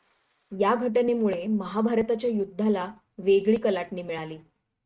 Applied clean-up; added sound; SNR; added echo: neural mask model RNNoise.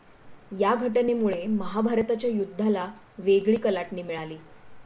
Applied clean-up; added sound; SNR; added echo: none; Cricket; 18 dB; none.